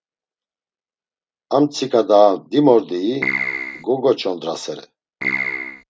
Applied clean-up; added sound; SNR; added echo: neural mask model RNNoise.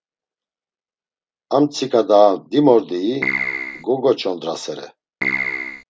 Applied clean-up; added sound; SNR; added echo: none; Keyboard (musical); 3 dB; none.